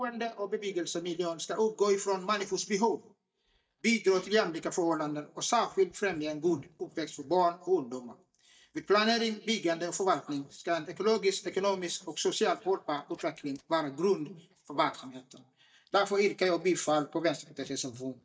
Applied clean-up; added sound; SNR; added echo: neural mask model DeepFilterNet 3.